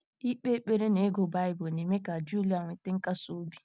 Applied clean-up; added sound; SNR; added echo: none; none; none; none.